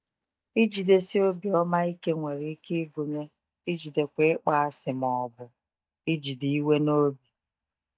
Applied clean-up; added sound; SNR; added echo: neural mask model DeepFilterNet 3.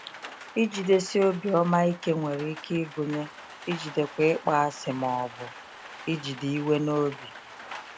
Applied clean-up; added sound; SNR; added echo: none; Rain; 16 dB; none.